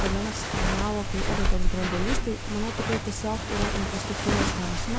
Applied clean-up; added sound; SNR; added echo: none; Walk, footsteps; -5 dB; none.